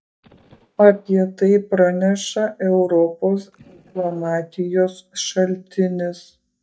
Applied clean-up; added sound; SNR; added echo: neural mask model DeepFilterNet 3.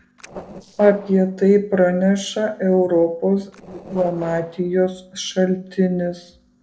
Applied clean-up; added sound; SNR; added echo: neural separator model SepFormer DNS4.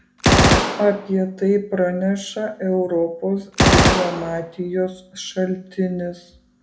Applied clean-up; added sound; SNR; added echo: none; Gunshot, gunfire; -2 dB; reverberation time 0.4 s.